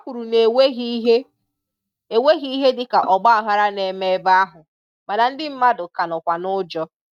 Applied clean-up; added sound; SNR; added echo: neural mask model DeepFilterNet 3.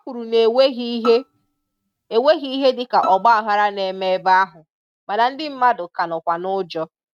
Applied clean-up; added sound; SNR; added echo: neural mask model RNNoise.